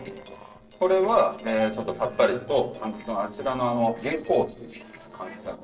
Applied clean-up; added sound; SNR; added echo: neural separator model SepFormer DNS4.